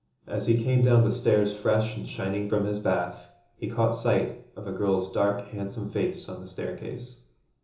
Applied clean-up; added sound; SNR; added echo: none; none; none; reverberation time 0.6 s.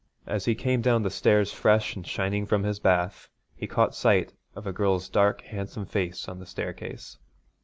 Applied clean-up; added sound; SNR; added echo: none; none; none; none.